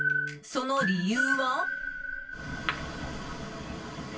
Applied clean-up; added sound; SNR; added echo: none; Meow; 17 dB; reverberation time 0.2 s.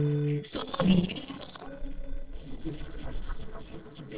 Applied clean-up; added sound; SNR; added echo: neural separator model SepFormer DNS4.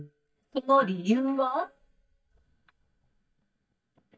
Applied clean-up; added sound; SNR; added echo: neural mask model DeepFilterNet 3.